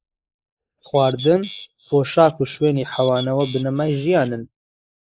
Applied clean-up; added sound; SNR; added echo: neural mask model Resemble Enhance denoiser.